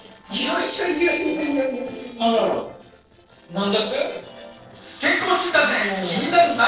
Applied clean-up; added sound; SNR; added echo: neural separator model SepFormer DNS4.